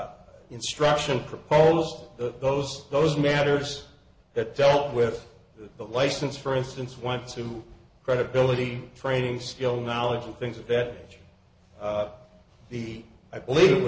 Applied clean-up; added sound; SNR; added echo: none; none; none; none.